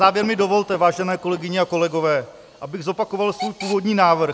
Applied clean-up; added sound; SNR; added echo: none; Hiss / Alarm / Train + Fireworks; 17 dB; none.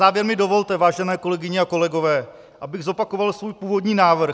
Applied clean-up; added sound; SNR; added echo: none; none; none; none.